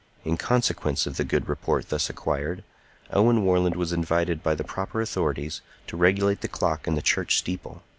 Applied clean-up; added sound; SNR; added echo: none; none; none; none.